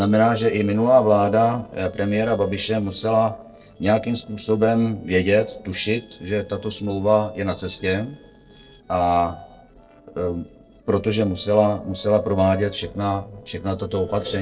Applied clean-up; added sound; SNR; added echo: neural separator model SepFormer DNS4.